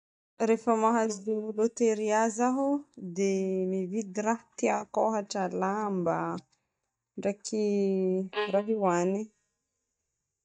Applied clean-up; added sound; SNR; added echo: neural mask model DeepFilterNet 3.